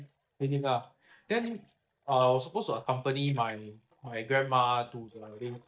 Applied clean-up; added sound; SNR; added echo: neural mask model DeepFilterNet 3.